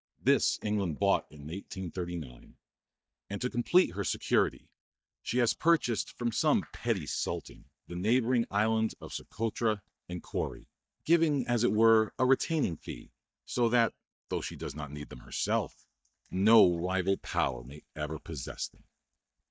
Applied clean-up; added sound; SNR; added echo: neural mask model DeepFilterNet 3.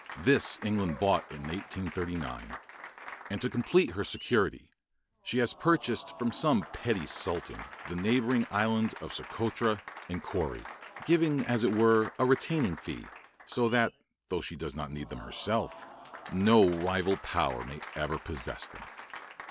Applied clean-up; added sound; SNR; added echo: none; Applause; 16 dB; none.